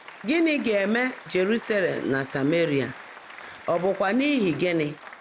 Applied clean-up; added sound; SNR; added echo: none; Applause; 18 dB; none.